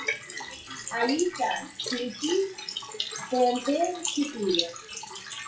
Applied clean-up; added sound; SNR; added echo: classical method WPE with log-MMSE.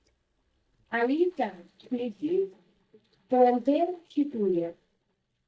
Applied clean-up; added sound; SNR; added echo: neural mask model DeepFilterNet 3.